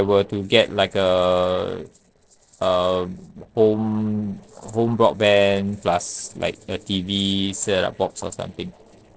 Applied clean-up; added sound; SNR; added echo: neural separator model SepFormer DNS4.